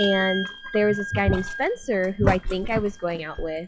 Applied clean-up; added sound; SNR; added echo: classical method log-MMSE.